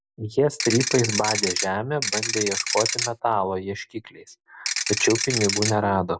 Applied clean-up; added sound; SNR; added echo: none; Ratchet, pawl / Percussion; 1 dB; none.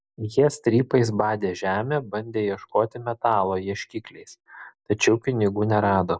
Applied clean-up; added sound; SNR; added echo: none; none; none; none.